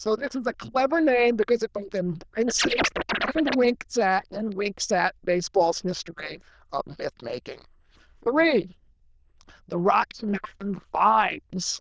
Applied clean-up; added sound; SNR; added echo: neural diffusion model UNIVERSE++.